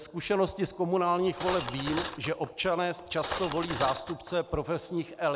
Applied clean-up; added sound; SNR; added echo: none; Cutlery, silverware; 8 dB; none.